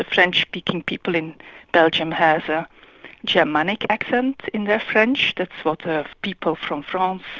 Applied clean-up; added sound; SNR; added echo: none; none; none; none.